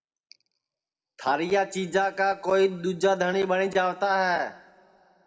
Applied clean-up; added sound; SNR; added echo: none; none; none; reverberation time 1.7 s.